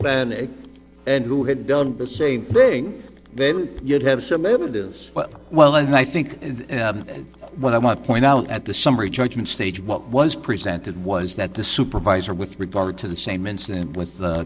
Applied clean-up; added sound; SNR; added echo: neural separator model SepFormer DNS4.